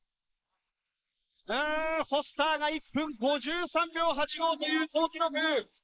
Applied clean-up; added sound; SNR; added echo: neural mask model Resemble Enhance denoiser.